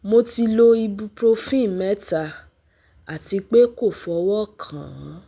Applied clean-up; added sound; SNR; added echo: none; none; none; none.